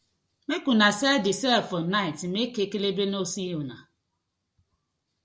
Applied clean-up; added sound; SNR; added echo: none; none; none; none.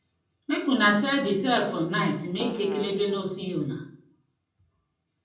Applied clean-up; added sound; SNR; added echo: none; Fart; 12 dB; reverberation time 0.6 s.